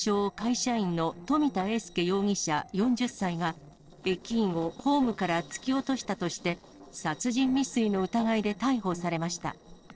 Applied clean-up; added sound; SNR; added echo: neural separator model SepFormer DNS4.